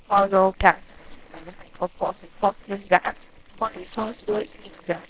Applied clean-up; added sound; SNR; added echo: neural separator model SepFormer WHAMR!.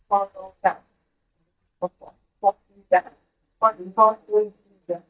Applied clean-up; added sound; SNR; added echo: neural mask model DeepFilterNet 3.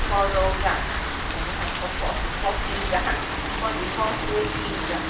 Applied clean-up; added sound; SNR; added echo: none; Rain; -2 dB; reverberation time 0.6 s.